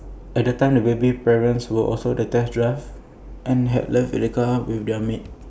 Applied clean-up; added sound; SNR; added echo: none; none; none; none.